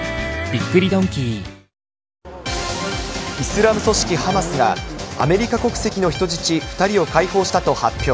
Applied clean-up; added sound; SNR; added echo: none; none; none; none.